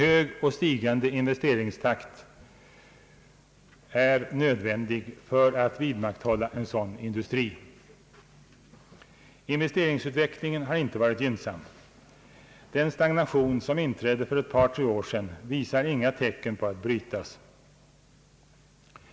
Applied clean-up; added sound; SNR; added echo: none; none; none; none.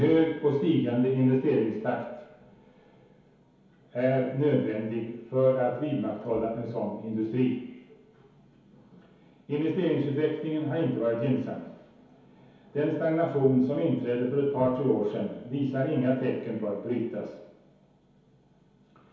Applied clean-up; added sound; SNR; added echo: none; none; none; reverberation time 2.2 s.